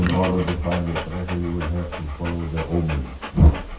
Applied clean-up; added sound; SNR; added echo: none; Dog; 12 dB; reverberation time 0.6 s.